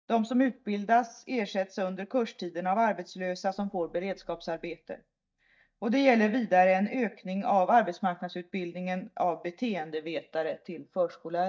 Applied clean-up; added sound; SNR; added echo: neural mask model DeepFilterNet 3.